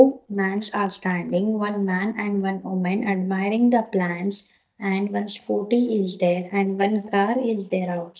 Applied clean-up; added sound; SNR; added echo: neural mask model DeepFilterNet 3.